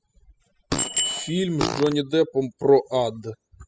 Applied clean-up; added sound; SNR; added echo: classical method spectral subtraction.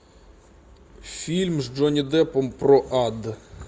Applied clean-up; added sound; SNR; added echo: none; none; none; none.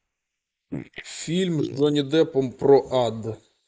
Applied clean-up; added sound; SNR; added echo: neural mask model Resemble Enhance denoiser.